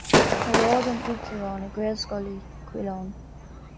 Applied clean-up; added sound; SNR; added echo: none; Gunshot, gunfire / Fireworks; -2 dB; none.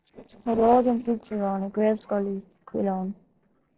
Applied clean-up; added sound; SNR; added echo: neural separator model SepFormer DNS4.